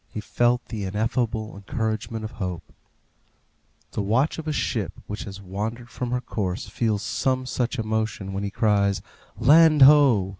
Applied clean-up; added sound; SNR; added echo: none; none; none; none.